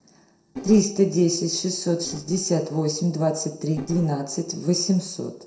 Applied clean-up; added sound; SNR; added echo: neural separator model SepFormer DNS4.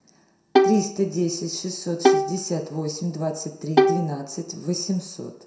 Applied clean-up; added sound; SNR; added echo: none; Bowed string instrument; -3 dB; reverberation time 0.6 s.